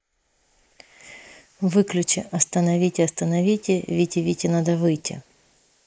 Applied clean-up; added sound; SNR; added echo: neural mask model Resemble Enhance denoiser.